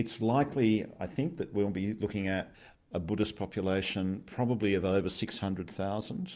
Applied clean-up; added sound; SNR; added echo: none; none; none; none.